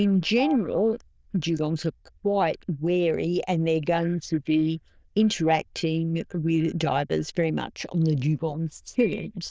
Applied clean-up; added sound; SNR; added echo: neural diffusion model UNIVERSE++.